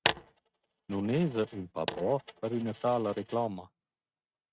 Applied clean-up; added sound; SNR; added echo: neural mask model RNNoise.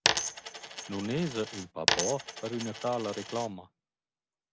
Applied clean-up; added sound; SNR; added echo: none; Coin (dropping); -2 dB; none.